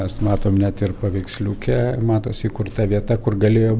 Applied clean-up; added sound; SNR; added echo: none; none; none; none.